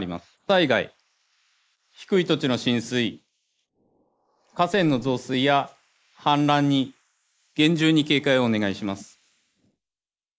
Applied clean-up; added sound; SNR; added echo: neural mask model Resemble Enhance denoiser.